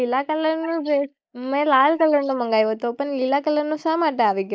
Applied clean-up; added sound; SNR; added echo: neural mask model Resemble Enhance denoiser.